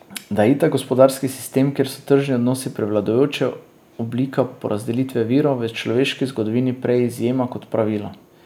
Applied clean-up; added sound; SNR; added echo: none; none; none; none.